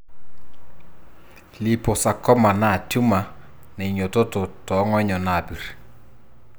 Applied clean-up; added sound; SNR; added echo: none; none; none; none.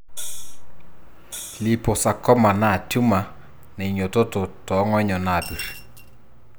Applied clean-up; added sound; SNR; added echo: none; Coin (dropping) / Glass + Hi-hat; 16 dB; none.